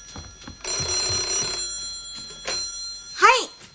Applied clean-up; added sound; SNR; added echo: none; none; none; none.